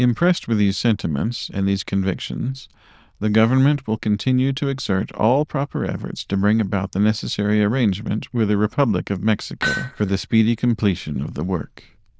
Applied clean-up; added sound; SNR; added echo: neural diffusion model UNIVERSE++.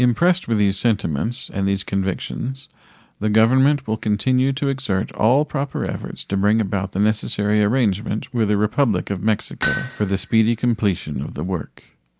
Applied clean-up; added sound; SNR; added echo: none; Hammer; 9 dB; none.